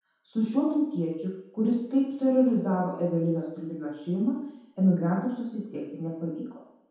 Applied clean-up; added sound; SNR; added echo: none; none; none; reverberation time 0.8 s.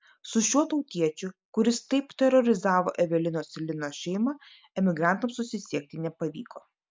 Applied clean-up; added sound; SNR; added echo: none; none; none; none.